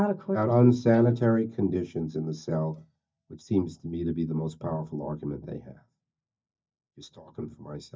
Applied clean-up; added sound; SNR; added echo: neural mask model DeepFilterNet 3.